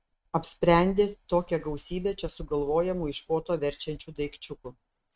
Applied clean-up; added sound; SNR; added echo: neural mask model RNNoise.